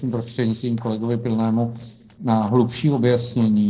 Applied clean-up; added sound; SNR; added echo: neural separator model SepFormer DNS4.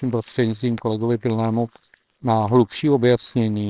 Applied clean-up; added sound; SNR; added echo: neural separator model SepFormer WHAMR!.